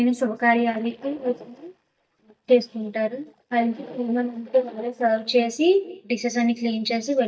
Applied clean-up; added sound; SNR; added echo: neural mask model DeepFilterNet 3.